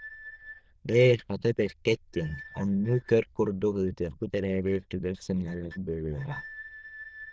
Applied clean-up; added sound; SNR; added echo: neural diffusion model UNIVERSE++.